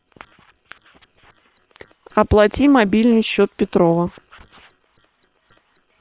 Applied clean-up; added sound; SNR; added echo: neural separator model SepFormer WHAM!.